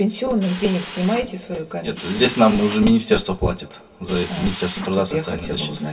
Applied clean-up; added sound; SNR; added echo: none; Drill; 15 dB; reverberation time 0.1 s.